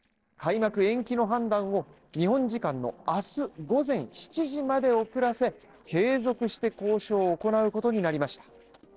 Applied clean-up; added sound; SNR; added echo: neural separator model SepFormer DNS4.